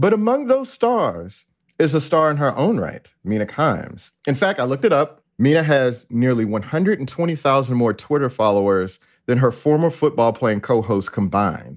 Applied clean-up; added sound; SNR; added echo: none; none; none; none.